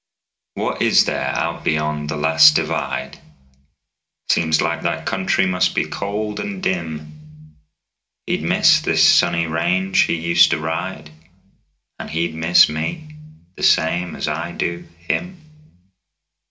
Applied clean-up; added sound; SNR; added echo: none; none; none; reverberation time 0.2 s.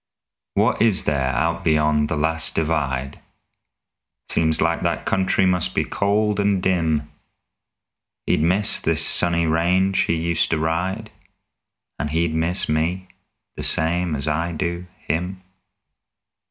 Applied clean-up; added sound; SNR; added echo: none; none; none; none.